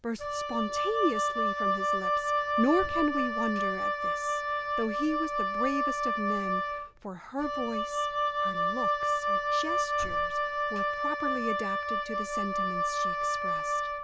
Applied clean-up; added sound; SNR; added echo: none; Wind instrument, woodwind instrument; -5 dB; none.